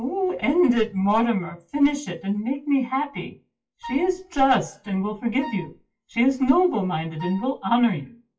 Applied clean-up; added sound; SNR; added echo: classical method WPE with log-MMSE.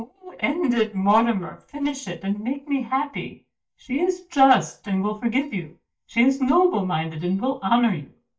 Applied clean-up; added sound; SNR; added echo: neural mask model DeepFilterNet 3.